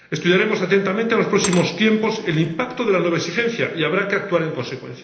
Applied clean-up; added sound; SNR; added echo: none; Glass / Liquid; 17 dB; reverberation time 1.0 s.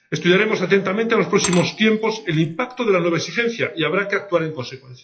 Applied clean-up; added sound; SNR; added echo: classical method WPE with log-MMSE.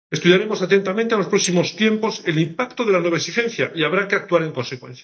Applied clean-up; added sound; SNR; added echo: neural mask model DeepFilterNet 3.